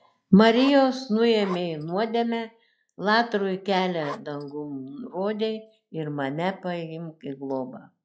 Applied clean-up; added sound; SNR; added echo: classical method log-MMSE.